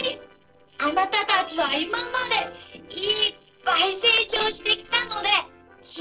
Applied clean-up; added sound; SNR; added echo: neural separator model SepFormer DNS4.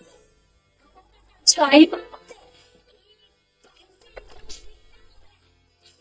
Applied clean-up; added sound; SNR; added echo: neural mask model DeepFilterNet 3.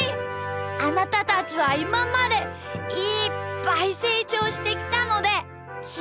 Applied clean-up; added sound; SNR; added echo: none; none; none; none.